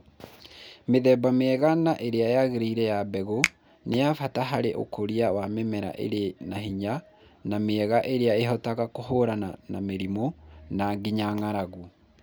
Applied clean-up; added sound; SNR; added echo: none; Finger snapping; 10 dB; none.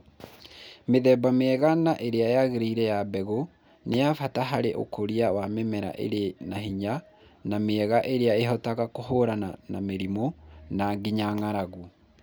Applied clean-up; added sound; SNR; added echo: none; none; none; none.